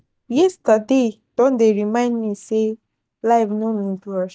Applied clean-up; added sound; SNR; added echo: neural mask model DeepFilterNet 3.